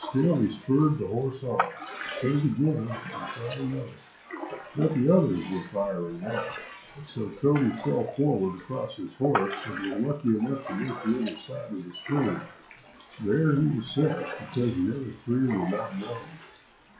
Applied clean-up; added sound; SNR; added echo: classical method WPE with log-MMSE.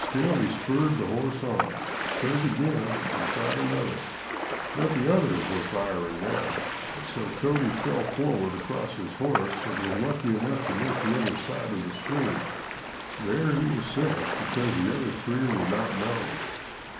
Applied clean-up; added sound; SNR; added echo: none; Ocean; 5 dB; reverberation time 0.6 s.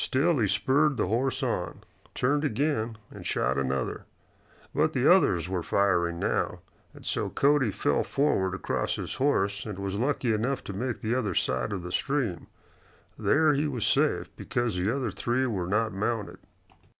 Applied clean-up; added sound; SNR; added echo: none; none; none; none.